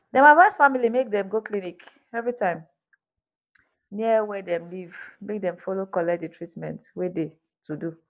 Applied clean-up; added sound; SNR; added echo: none; none; none; none.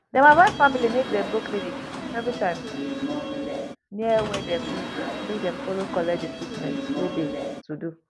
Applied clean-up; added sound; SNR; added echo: none; Subway, metro, underground / Sliding door; 6 dB; none.